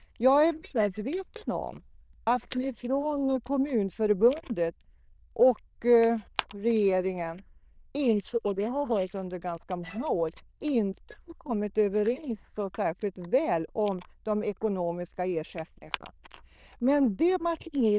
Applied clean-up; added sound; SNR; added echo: neural diffusion model UNIVERSE++.